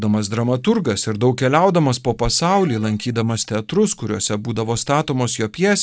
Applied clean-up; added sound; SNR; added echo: neural mask model DeepFilterNet 3.